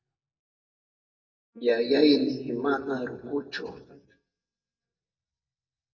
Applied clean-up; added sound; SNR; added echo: neural mask model DeepFilterNet 3.